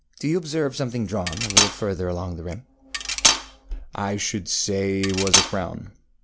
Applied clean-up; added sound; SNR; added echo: none; Cutlery, silverware; -2 dB; none.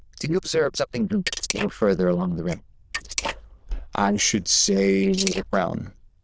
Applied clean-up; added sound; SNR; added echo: neural diffusion model UNIVERSE++.